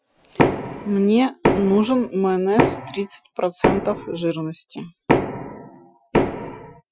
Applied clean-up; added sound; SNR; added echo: classical method Wiener filter.